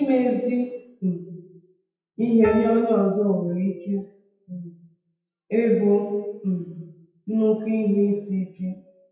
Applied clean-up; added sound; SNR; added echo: classical method WPE with log-MMSE.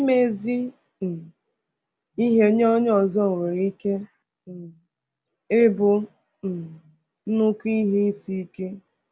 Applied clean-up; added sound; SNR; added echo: none; none; none; none.